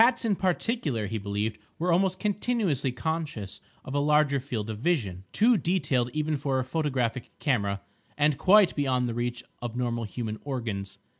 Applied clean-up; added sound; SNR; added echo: none; none; none; none.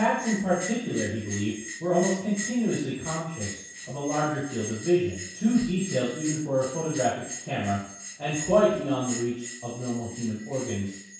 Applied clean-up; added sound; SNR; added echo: none; Bell; 12 dB; reverberation time 0.7 s.